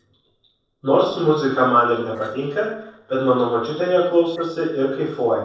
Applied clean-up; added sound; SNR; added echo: neural separator model SepFormer DNS4.